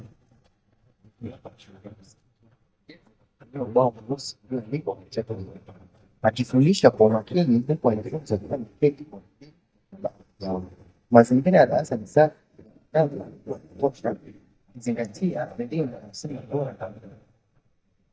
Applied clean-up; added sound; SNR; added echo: neural mask model DeepFilterNet 3.